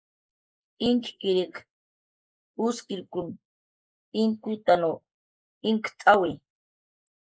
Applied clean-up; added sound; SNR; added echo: neural mask model Resemble Enhance denoiser.